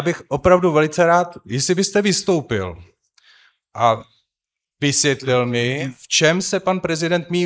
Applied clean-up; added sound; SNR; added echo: neural mask model Resemble Enhance denoiser.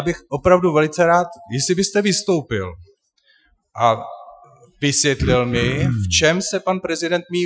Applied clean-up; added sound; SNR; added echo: classical method Wiener filter.